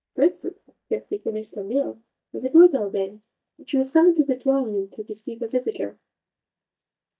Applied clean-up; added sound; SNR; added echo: neural mask model DeepFilterNet 3.